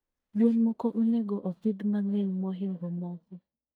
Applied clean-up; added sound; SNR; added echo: neural mask model DeepFilterNet 3.